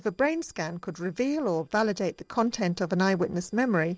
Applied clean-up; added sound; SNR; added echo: neural separator model SepFormer DNS4.